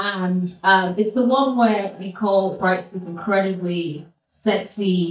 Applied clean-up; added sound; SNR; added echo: neural mask model DeepFilterNet 3.